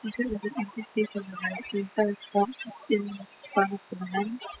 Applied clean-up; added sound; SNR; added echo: classical method spectral subtraction.